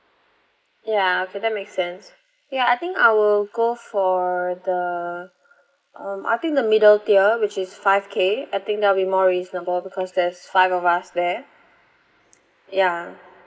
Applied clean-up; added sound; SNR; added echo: neural mask model Resemble Enhance denoiser.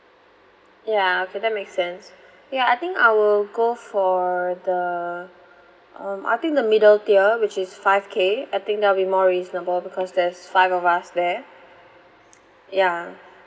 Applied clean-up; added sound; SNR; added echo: none; none; none; none.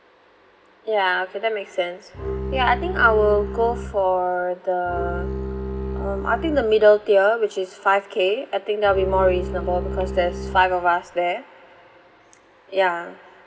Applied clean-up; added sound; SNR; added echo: none; Bowed string instrument; 7 dB; none.